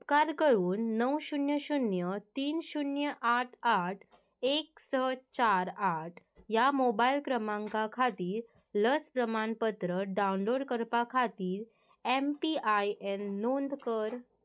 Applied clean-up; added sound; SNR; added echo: none; none; none; none.